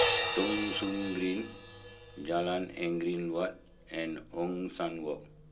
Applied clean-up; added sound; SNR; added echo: none; Crash cymbal; -5 dB; reverberation time 0.2 s.